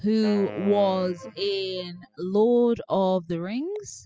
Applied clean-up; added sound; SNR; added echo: classical method spectral subtraction.